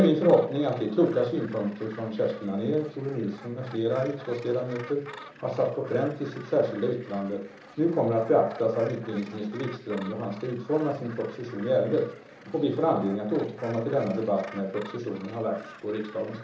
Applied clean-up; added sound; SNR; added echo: none; Gull, seagull; 19 dB; reverberation time 1.2 s.